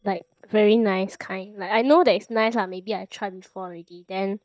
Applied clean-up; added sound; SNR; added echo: neural mask model DeepFilterNet 3.